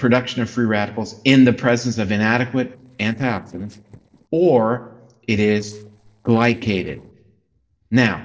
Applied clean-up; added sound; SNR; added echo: neural separator model SepFormer DNS4.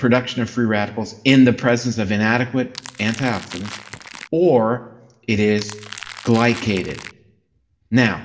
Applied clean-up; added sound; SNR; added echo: none; Crackle; 16 dB; reverberation time 0.7 s.